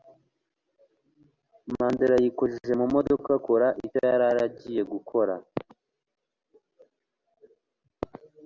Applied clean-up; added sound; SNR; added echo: none; none; none; none.